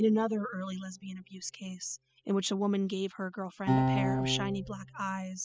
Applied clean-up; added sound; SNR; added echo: classical method spectral subtraction.